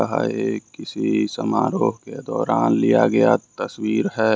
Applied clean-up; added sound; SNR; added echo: none; none; none; none.